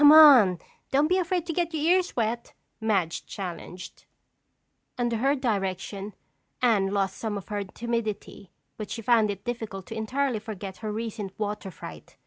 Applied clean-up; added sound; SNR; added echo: none; none; none; none.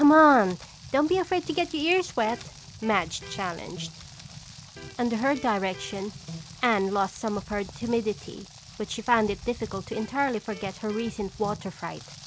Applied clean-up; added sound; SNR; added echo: none; Electric guitar + Rain; 16 dB; none.